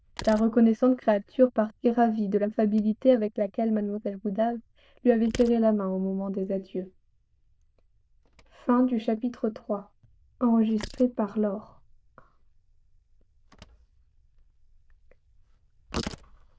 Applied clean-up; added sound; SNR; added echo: neural diffusion model UNIVERSE++.